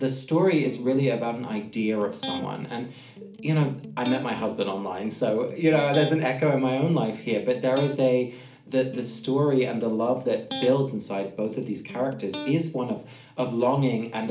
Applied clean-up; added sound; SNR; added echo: none; Electric guitar; 14 dB; reverberation time 0.4 s.